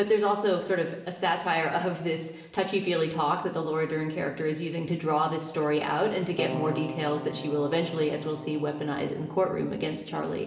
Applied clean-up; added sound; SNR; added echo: none; Keyboard (musical); 12 dB; reverberation time 1.2 s.